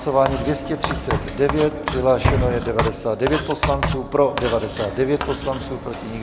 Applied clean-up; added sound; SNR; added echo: none; Writing + Sliding door / Slam; 4 dB; none.